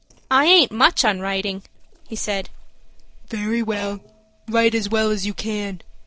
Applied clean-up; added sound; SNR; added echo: neural separator model SepFormer DNS4.